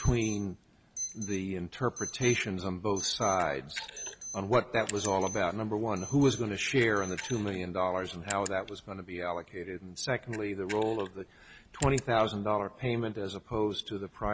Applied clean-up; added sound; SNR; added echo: none; Camera + Alarm; 14 dB; none.